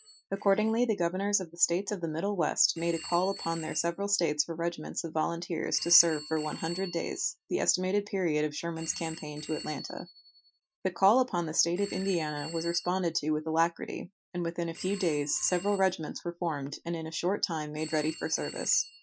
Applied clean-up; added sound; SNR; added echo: classical method Wiener filter.